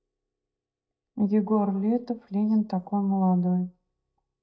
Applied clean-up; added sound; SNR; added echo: neural mask model DeepFilterNet 3.